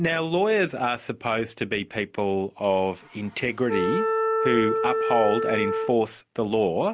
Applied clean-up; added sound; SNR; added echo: none; Wind instrument, woodwind instrument; 1 dB; none.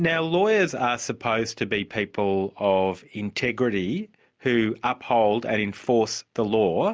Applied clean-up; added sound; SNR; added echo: none; none; none; none.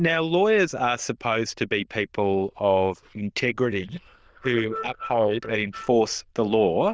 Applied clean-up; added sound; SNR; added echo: neural diffusion model UNIVERSE++.